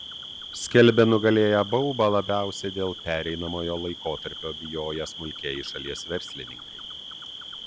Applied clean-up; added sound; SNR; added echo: none; Cricket; 13 dB; none.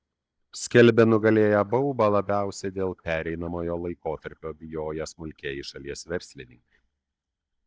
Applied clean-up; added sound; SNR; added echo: neural mask model DeepFilterNet 3.